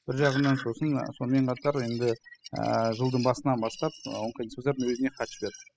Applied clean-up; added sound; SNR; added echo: classical method spectral subtraction.